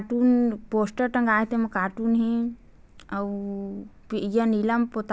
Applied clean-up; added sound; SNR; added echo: none; none; none; none.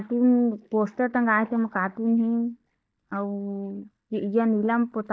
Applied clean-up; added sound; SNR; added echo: neural mask model DeepFilterNet 3.